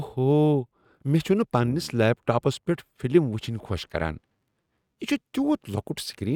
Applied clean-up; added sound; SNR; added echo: neural mask model RNNoise.